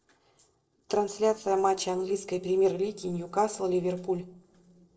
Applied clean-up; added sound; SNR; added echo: neural separator model SepFormer DNS4.